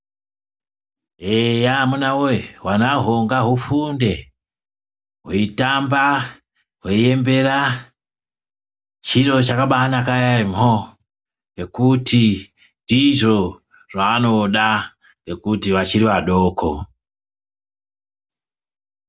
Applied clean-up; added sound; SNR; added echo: none; none; none; none.